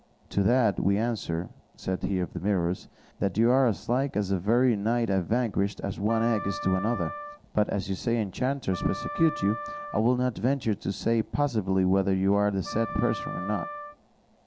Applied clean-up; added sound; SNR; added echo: none; Wind instrument, woodwind instrument; 12 dB; none.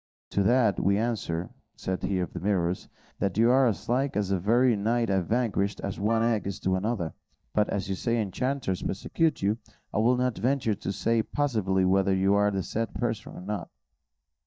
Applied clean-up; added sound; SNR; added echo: neural mask model DeepFilterNet 3.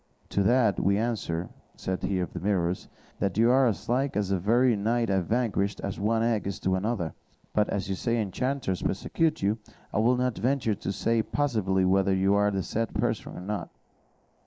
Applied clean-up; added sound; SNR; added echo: neural mask model Resemble Enhance denoiser.